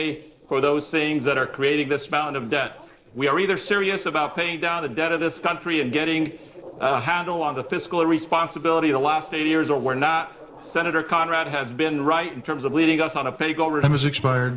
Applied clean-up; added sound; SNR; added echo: neural separator model SepFormer DNS4.